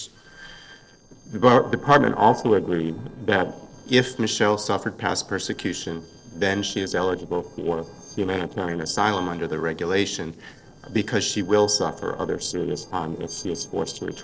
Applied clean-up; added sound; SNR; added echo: neural separator model SepFormer DNS4.